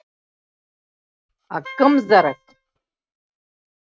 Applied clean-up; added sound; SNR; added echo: neural mask model RNNoise.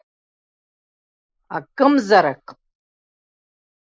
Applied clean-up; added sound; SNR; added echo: neural mask model Resemble Enhance denoiser.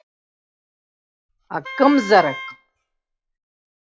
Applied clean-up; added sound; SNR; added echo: classical method log-MMSE.